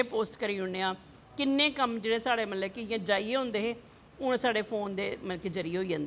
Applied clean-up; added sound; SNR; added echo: none; none; none; none.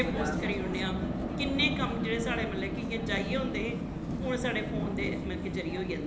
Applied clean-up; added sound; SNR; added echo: none; Vehicle; 0 dB; reverberation time 1.0 s.